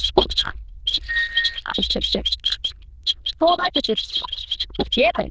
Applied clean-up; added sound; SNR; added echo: neural diffusion model UNIVERSE++.